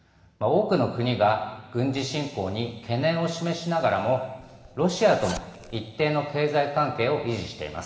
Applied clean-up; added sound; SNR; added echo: none; Zipper (clothing); 16 dB; reverberation time 2.0 s.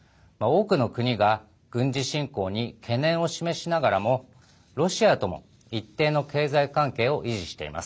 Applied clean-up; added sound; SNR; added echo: none; none; none; none.